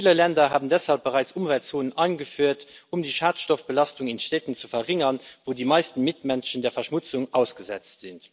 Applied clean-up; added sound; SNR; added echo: none; none; none; none.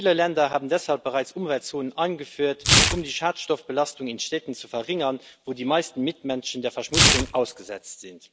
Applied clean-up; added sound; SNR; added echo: none; Tearing; 1 dB; none.